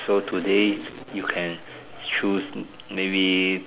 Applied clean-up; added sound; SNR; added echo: none; none; none; none.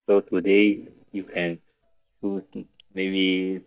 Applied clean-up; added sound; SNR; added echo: neural mask model DeepFilterNet 3.